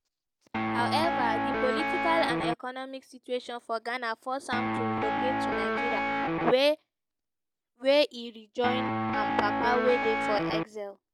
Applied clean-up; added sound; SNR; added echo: none; Guitar; -2 dB; none.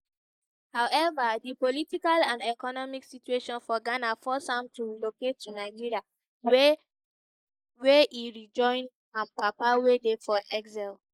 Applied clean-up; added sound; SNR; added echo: neural mask model Resemble Enhance denoiser.